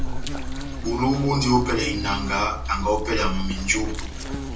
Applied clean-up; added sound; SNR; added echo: none; Insect; 3 dB; reverberation time 0.3 s.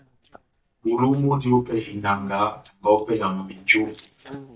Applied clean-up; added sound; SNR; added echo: neural mask model DeepFilterNet 3.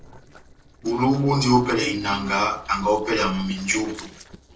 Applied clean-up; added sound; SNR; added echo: neural separator model SepFormer DNS4.